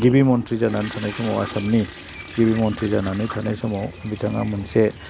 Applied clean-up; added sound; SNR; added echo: none; Toilet flush; 16 dB; none.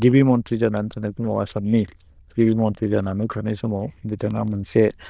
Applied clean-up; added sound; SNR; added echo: neural diffusion model UNIVERSE++.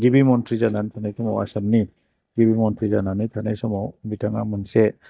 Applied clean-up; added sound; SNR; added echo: neural mask model DeepFilterNet 3.